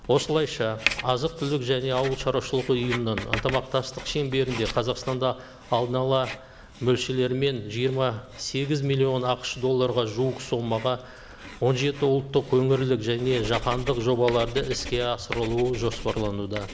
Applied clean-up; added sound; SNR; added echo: none; Writing; 12 dB; none.